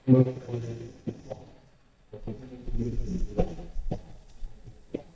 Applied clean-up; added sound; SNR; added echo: neural mask model DeepFilterNet 3.